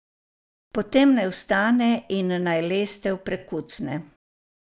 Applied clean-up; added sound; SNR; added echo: none; none; none; none.